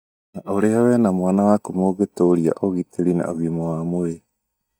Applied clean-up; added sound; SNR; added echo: neural mask model DeepFilterNet 3.